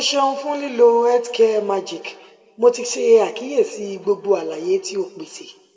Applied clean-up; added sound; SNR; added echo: none; none; none; reverberation time 1.0 s.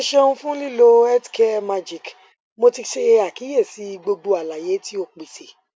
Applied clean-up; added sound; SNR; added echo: none; none; none; none.